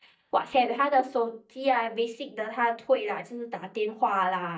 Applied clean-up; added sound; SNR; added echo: neural mask model DeepFilterNet 3.